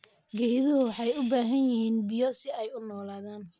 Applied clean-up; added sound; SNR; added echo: none; Tambourine; 1 dB; none.